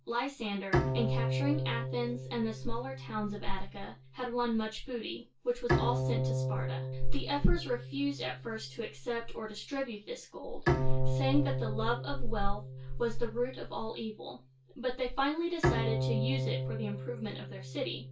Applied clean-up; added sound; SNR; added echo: none; Bowed string instrument; 4 dB; reverberation time 0.2 s.